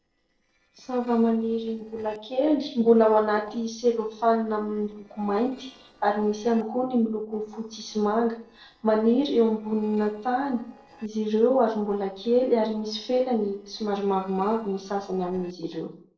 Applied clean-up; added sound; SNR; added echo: neural separator model SepFormer DNS4.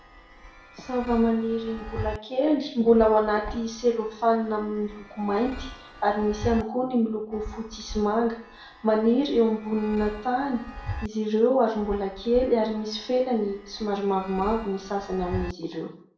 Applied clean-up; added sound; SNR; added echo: none; Chime; 15 dB; reverberation time 0.5 s.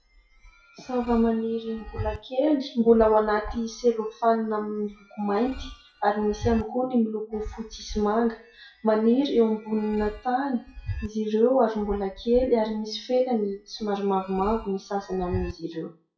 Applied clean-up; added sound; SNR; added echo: classical method WPE with log-MMSE.